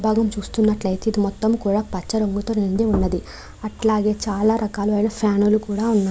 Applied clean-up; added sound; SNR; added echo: none; none; none; none.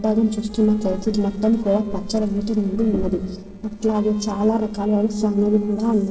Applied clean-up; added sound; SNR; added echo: neural separator model SepFormer DNS4.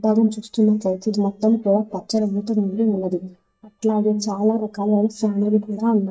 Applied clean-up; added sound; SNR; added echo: neural mask model DeepFilterNet 3.